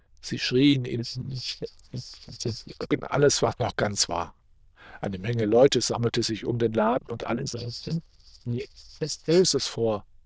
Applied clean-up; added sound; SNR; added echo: neural diffusion model UNIVERSE++.